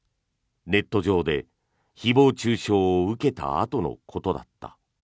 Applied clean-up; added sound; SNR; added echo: none; none; none; none.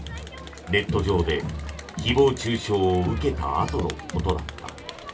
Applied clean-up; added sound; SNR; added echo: none; Crowd; 7 dB; reverberation time 0.2 s.